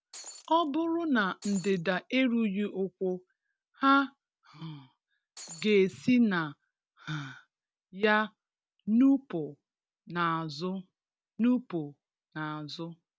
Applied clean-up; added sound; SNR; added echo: none; Shatter; 17 dB; none.